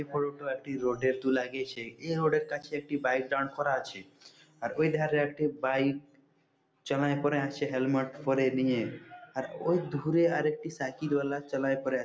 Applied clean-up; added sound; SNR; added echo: none; none; none; none.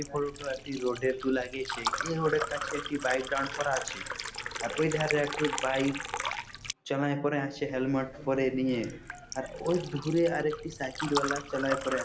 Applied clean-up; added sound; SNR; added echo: none; Liquid; 7 dB; none.